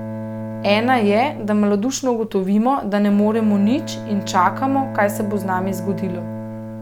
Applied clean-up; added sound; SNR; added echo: none; Bowed string instrument; 10 dB; none.